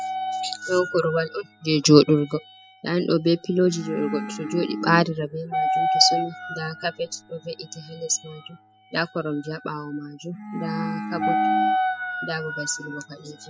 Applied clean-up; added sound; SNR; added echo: classical method spectral subtraction.